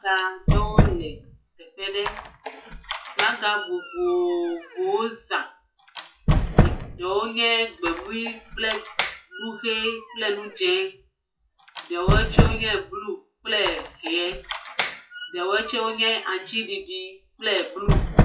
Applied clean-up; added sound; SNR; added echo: classical method WPE with log-MMSE.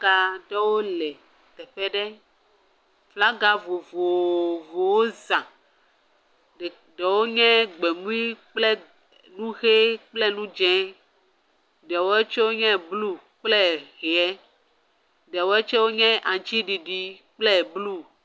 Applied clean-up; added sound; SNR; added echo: none; none; none; none.